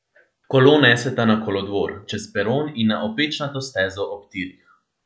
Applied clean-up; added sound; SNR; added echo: none; none; none; none.